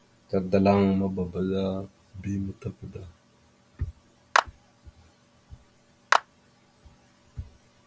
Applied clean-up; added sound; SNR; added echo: none; Clapping; 0 dB; none.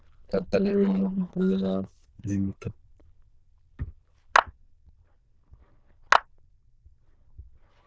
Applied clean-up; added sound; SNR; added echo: neural diffusion model UNIVERSE++.